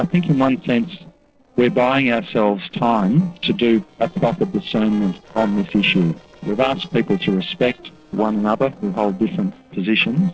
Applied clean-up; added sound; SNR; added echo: neural separator model SepFormer DNS4.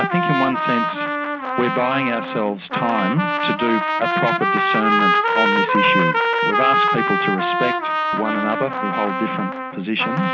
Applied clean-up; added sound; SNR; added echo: none; Trumpet; -3 dB; none.